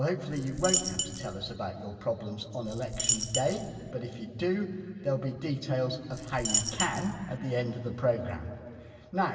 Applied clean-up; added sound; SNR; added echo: none; Coin (dropping); 1 dB; reverberation time 2.7 s.